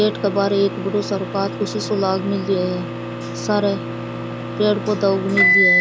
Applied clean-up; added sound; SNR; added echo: none; Microwave oven; 2 dB; none.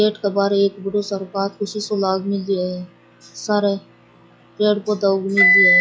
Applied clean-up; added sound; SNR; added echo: classical method log-MMSE.